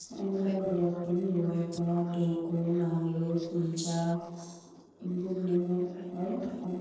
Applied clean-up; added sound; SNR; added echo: neural separator model SepFormer DNS4.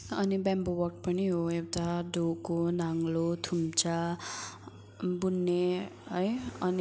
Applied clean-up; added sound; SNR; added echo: none; none; none; none.